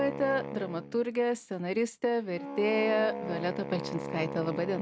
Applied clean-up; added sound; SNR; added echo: none; Wind instrument, woodwind instrument; 8 dB; none.